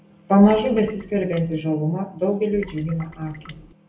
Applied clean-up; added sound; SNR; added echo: none; Trickle, dribble / Water tap, faucet; 20 dB; reverberation time 0.3 s.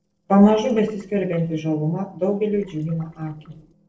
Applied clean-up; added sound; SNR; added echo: neural separator model SepFormer DNS4.